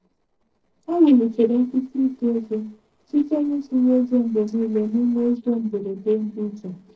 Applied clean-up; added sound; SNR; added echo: neural separator model SepFormer DNS4.